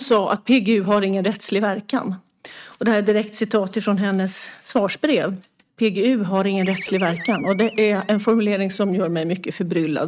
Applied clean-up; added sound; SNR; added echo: neural mask model RNNoise.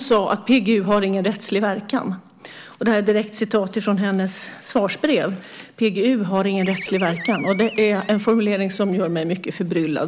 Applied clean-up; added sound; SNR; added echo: none; Animal; 15 dB; none.